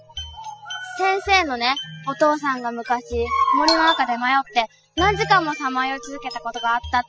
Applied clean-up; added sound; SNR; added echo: classical method spectral subtraction.